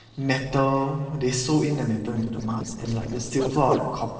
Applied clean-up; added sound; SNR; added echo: neural separator model SepFormer DNS4.